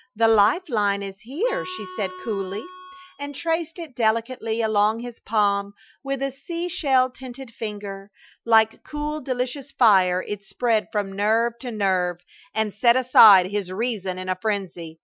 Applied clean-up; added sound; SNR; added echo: classical method Wiener filter.